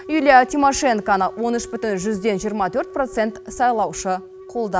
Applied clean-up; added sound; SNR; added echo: none; Wind instrument, woodwind instrument; 17 dB; none.